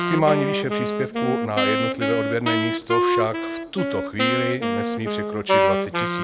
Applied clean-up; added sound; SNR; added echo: none; Wind instrument, woodwind instrument; -3 dB; none.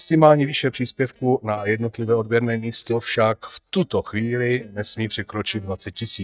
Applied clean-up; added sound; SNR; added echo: neural mask model DeepFilterNet 3.